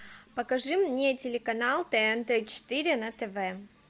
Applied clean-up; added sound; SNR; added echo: none; none; none; none.